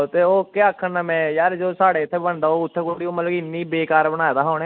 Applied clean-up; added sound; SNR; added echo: none; none; none; none.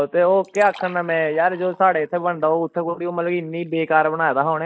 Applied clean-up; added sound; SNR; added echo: neural mask model DeepFilterNet 3.